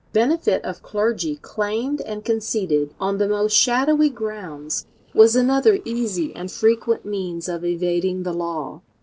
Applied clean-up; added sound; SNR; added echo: neural separator model SepFormer DNS4.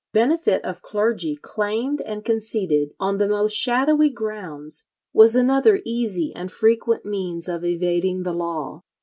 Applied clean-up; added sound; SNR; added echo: none; none; none; none.